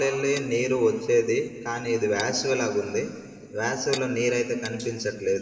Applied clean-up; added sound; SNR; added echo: none; Tap / Glass; 20 dB; reverberation time 2.3 s.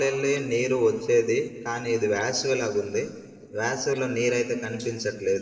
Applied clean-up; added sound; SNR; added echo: neural separator model SepFormer DNS4.